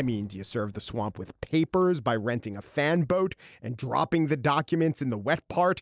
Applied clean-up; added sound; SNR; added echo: neural separator model SepFormer DNS4.